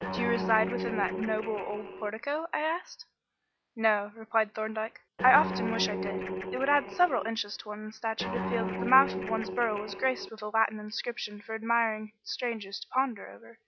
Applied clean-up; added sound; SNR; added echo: none; Guitar; 4 dB; none.